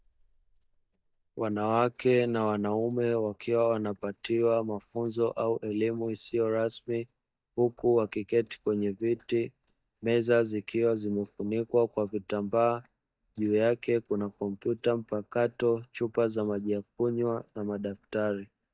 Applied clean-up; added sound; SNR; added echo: neural mask model DeepFilterNet 3.